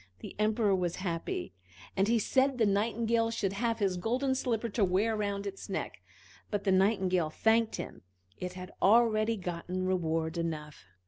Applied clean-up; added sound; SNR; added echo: none; none; none; none.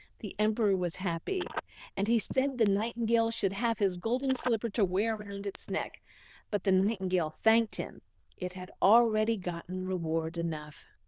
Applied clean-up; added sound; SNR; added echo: neural diffusion model UNIVERSE++.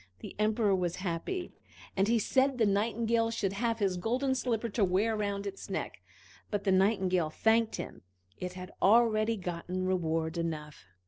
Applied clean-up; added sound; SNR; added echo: neural separator model SepFormer DNS4.